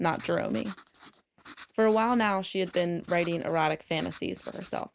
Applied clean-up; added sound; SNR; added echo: neural mask model Resemble Enhance denoiser.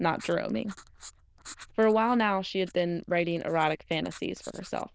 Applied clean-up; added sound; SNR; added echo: neural diffusion model UNIVERSE++.